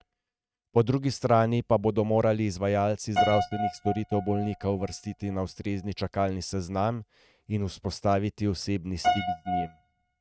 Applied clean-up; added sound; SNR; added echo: neural mask model RNNoise.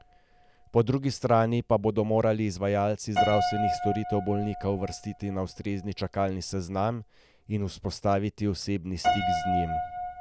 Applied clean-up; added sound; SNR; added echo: none; Piano; 6 dB; none.